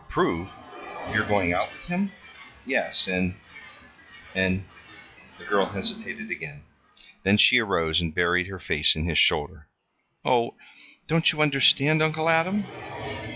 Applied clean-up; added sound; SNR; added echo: classical method log-MMSE.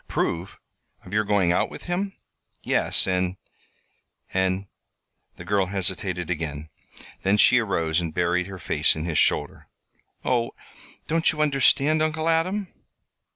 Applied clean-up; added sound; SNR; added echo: none; none; none; none.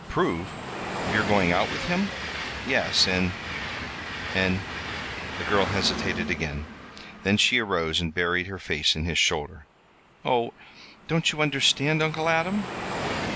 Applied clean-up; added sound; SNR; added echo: none; Train; 7 dB; none.